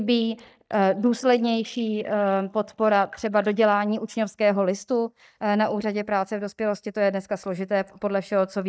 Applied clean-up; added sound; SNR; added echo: neural mask model DeepFilterNet 3.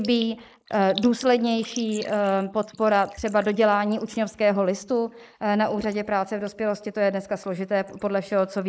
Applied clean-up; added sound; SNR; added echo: neural mask model Resemble Enhance denoiser.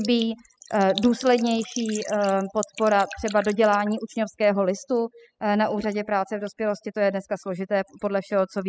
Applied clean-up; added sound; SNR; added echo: classical method spectral subtraction.